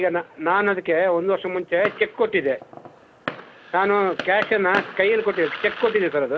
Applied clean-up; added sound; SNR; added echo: none; Fireworks; 14 dB; none.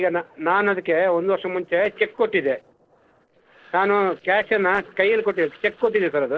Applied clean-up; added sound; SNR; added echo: neural separator model SepFormer DNS4.